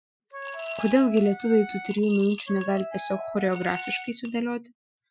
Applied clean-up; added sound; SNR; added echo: classical method Wiener filter.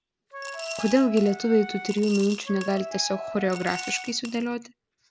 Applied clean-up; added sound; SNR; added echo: none; Coin (dropping) / Glass + Wind instrument, woodwind instrument; 11 dB; none.